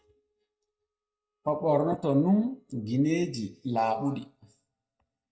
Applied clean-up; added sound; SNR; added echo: neural mask model DeepFilterNet 3.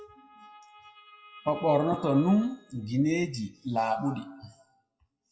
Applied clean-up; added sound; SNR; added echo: classical method WPE with log-MMSE.